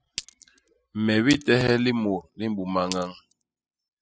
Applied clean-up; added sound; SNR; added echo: classical method spectral subtraction.